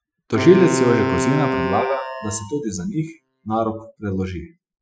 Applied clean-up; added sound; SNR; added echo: classical method Wiener filter.